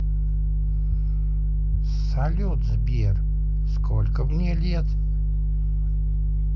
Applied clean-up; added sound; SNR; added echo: none; none; none; none.